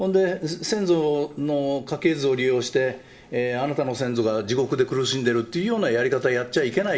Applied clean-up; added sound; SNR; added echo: none; none; none; reverberation time 0.8 s.